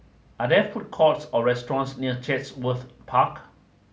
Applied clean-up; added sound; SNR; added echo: none; none; none; none.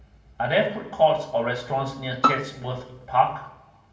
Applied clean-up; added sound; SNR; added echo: none; Bowed string instrument; 2 dB; reverberation time 0.7 s.